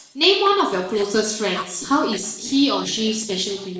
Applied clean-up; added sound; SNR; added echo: neural separator model SepFormer DNS4.